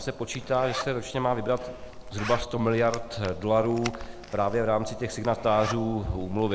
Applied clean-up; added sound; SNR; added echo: none; Zipper (clothing); 11 dB; none.